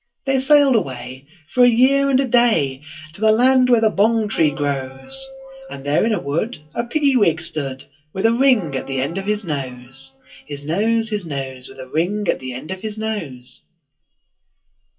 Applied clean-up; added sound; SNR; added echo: classical method WPE with log-MMSE.